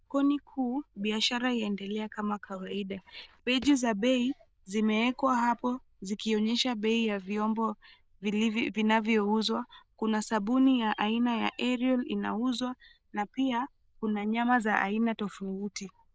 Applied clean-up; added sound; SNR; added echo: neural diffusion model UNIVERSE++.